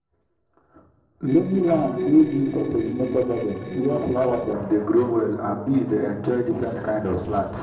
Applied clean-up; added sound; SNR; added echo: neural separator model SepFormer DNS4.